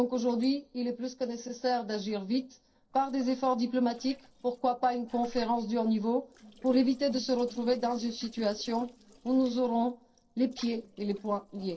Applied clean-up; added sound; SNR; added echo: neural separator model SepFormer DNS4.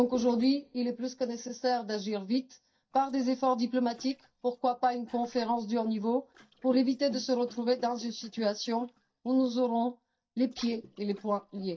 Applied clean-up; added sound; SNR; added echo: neural mask model DeepFilterNet 3.